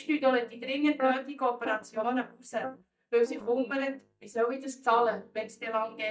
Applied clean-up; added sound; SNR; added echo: neural mask model DeepFilterNet 3.